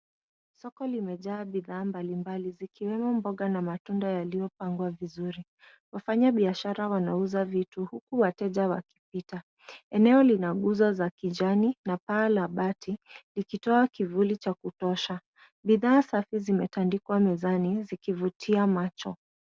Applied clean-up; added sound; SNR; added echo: none; none; none; none.